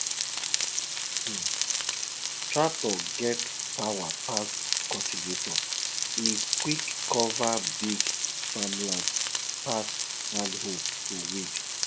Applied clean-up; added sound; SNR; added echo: none; Frying (food); -4 dB; none.